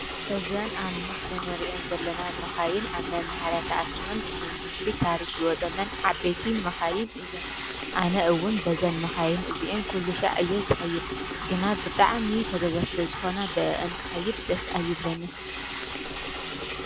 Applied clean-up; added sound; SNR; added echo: none; Liquid; 4 dB; none.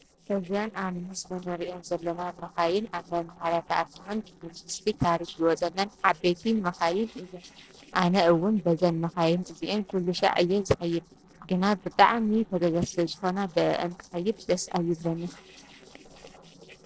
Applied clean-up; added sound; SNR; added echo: neural separator model SepFormer DNS4.